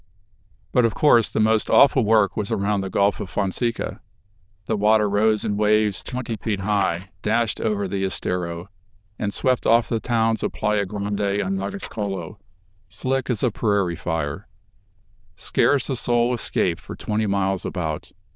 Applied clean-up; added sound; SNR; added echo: neural diffusion model UNIVERSE++.